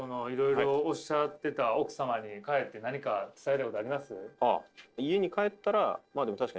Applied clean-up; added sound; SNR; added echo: neural separator model SepFormer DNS4.